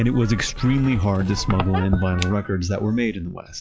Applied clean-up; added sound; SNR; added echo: classical method log-MMSE.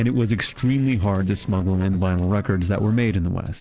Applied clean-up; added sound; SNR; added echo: neural separator model SepFormer DNS4.